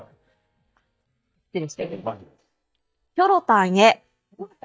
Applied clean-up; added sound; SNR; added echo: neural mask model DeepFilterNet 3.